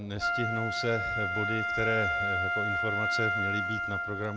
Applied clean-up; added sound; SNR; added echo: none; Wind instrument, woodwind instrument; -3 dB; none.